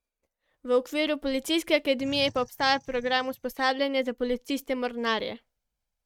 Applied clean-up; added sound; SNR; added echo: neural mask model RNNoise.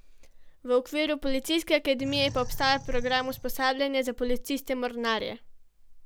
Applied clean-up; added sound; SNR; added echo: none; Animal; 15 dB; none.